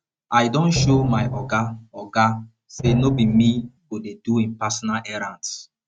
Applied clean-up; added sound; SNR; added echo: neural mask model RNNoise.